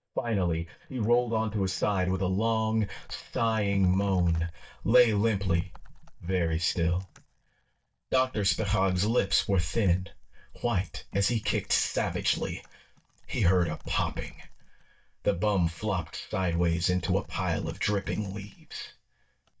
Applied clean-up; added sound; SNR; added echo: neural mask model DeepFilterNet 3.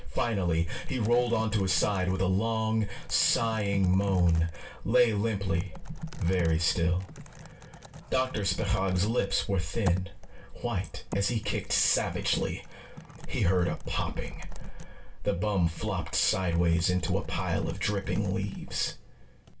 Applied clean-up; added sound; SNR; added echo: none; Typing; 16 dB; reverberation time 0.2 s.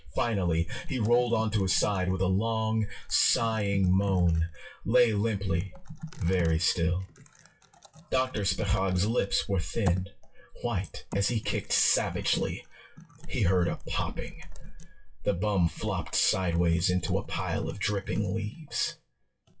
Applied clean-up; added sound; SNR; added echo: classical method WPE with log-MMSE.